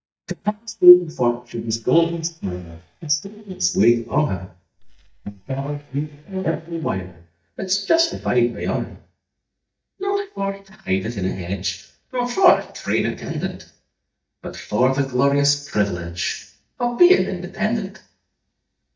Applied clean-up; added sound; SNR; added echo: neural mask model DeepFilterNet 3.